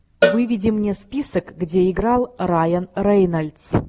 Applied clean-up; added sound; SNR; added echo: none; Cowbell; 7 dB; none.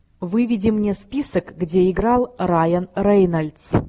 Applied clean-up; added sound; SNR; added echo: none; none; none; none.